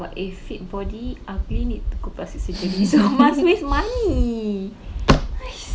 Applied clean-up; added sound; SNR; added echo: none; none; none; none.